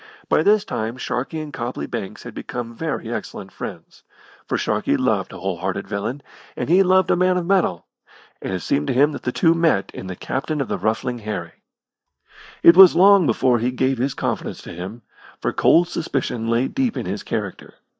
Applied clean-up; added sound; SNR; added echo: neural mask model DeepFilterNet 3.